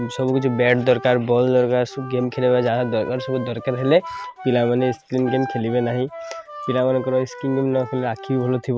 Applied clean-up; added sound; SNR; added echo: none; Wind instrument, woodwind instrument; 14 dB; none.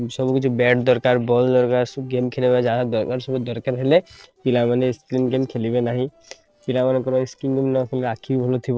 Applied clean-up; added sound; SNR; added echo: neural separator model SepFormer DNS4.